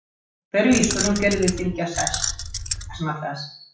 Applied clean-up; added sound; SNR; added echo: classical method WPE with log-MMSE.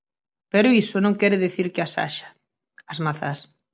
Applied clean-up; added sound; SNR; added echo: none; none; none; none.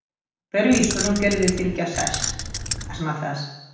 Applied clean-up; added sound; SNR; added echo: none; Keys jangling; 4 dB; reverberation time 0.9 s.